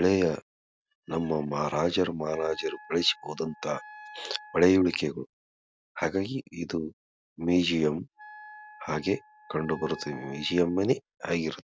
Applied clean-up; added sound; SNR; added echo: none; Wind instrument, woodwind instrument; 20 dB; none.